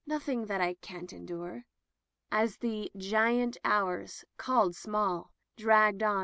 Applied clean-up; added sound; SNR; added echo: none; none; none; none.